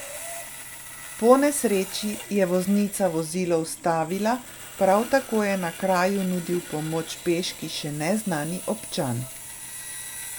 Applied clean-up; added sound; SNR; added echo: none; Sawing; 14 dB; none.